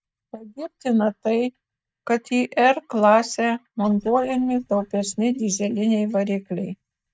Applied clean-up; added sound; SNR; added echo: neural mask model DeepFilterNet 3.